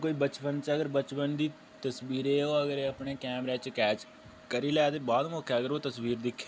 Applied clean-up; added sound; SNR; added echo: none; none; none; none.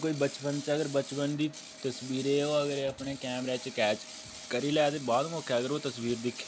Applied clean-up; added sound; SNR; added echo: none; Ratchet, pawl; 15 dB; none.